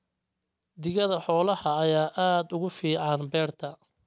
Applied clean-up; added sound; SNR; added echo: none; none; none; none.